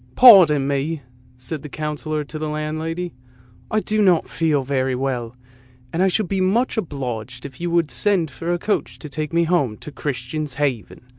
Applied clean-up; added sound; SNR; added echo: none; none; none; none.